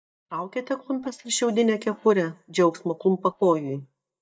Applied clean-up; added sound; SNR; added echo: neural mask model DeepFilterNet 3.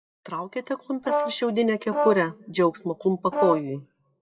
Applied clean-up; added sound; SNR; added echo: classical method WPE with log-MMSE.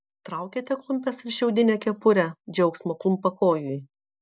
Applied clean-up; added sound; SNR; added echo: none; none; none; none.